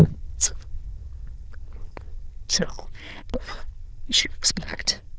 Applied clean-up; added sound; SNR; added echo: neural diffusion model UNIVERSE++.